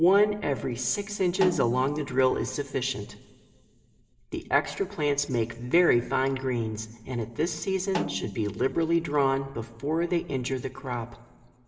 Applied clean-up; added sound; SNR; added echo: none; Snare drum; 10 dB; reverberation time 2.2 s.